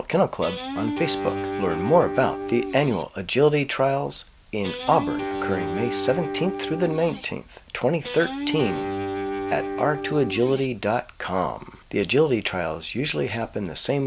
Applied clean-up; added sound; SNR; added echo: none; Guitar; 5 dB; none.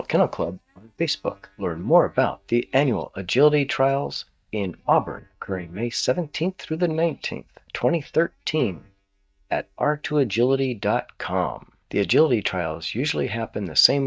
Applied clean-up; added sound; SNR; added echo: neural mask model DeepFilterNet 3.